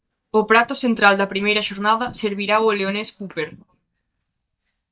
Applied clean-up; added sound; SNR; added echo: neural mask model DeepFilterNet 3.